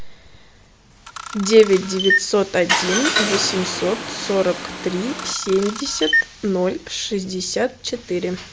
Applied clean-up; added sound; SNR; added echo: none; Car + Camera; 3 dB; none.